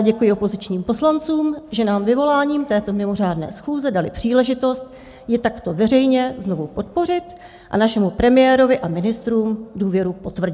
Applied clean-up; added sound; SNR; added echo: none; none; none; none.